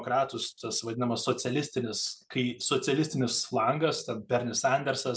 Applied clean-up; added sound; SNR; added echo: none; none; none; none.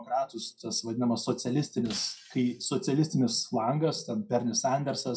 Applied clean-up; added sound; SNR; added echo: classical method WPE with log-MMSE.